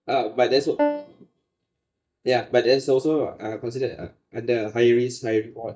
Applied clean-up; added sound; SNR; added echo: neural mask model DeepFilterNet 3.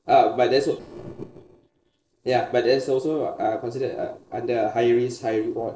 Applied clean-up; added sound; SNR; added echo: neural separator model SepFormer DNS4.